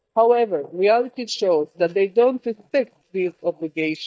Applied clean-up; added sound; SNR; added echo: neural mask model DeepFilterNet 3.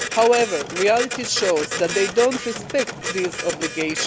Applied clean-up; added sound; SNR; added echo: none; Printer; 7 dB; none.